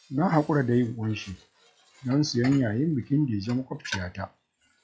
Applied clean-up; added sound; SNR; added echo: classical method log-MMSE.